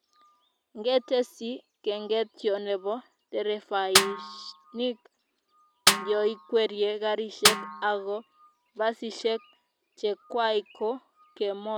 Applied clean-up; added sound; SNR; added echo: none; Snare drum; -1 dB; none.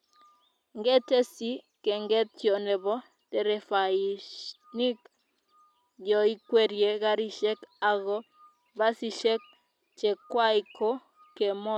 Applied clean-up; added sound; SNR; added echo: none; none; none; none.